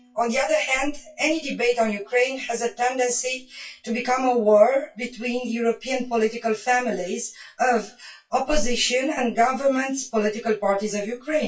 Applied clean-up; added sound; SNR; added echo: classical method WPE with log-MMSE.